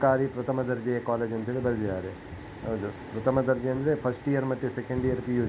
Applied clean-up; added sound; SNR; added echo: none; none; none; none.